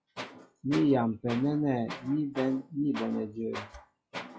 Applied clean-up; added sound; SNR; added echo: classical method log-MMSE.